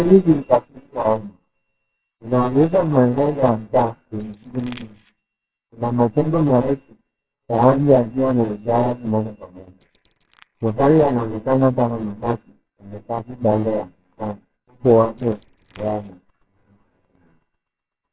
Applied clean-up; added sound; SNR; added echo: neural separator model SepFormer WHAMR!.